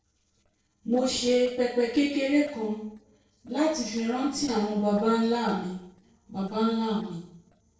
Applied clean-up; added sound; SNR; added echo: neural separator model SepFormer DNS4.